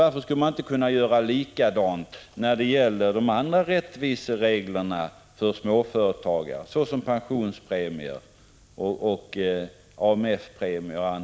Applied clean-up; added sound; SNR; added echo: none; none; none; none.